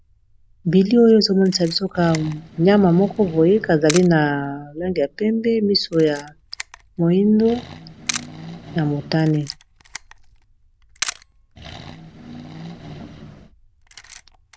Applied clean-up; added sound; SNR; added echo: none; Camera + Accelerating, revving, vroom; 16 dB; none.